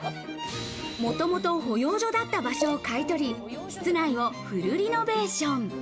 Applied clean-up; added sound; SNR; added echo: none; Liquid; 12 dB; none.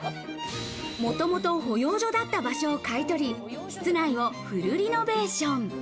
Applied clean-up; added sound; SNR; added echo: none; none; none; none.